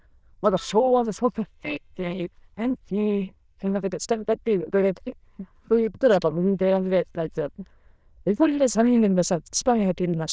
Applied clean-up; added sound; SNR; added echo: neural diffusion model UNIVERSE++.